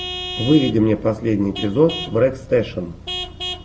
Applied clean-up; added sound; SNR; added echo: none; Vehicle horn, car horn, honking / Truck; 12 dB; none.